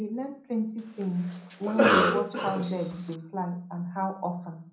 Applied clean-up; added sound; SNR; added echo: none; Cough; -4 dB; reverberation time 0.6 s.